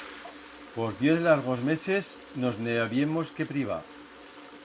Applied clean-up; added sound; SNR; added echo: none; Toilet flush; 17 dB; none.